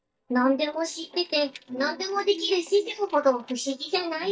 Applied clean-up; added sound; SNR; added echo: neural mask model DeepFilterNet 3.